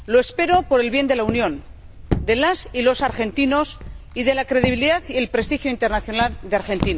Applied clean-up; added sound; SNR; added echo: none; Walk, footsteps; 10 dB; none.